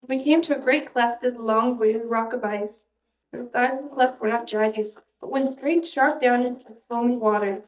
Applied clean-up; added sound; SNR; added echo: neural mask model DeepFilterNet 3.